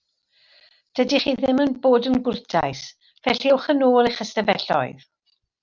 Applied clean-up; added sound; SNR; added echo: none; none; none; none.